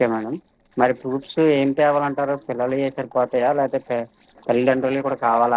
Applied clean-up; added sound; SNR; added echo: neural separator model SepFormer DNS4.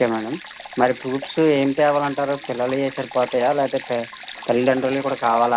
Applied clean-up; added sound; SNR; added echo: none; Stream; 15 dB; none.